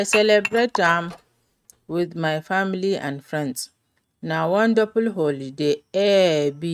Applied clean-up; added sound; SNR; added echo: neural mask model RNNoise.